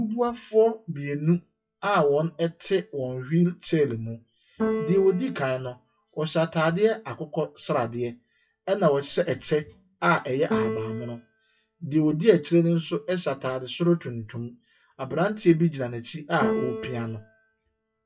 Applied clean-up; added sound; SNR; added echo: classical method WPE with log-MMSE.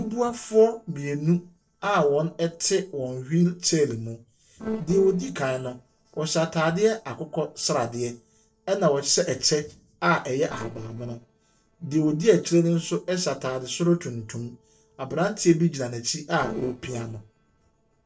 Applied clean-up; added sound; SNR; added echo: neural separator model SepFormer DNS4.